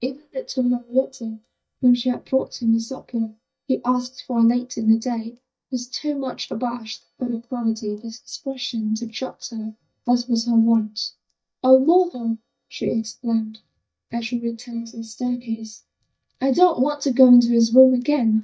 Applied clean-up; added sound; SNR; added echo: neural mask model DeepFilterNet 3.